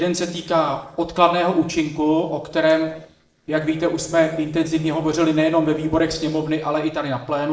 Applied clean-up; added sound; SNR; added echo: neural separator model SepFormer DNS4.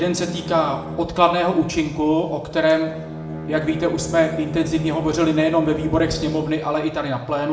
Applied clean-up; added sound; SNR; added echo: none; Bowed string instrument; 12 dB; reverberation time 0.9 s.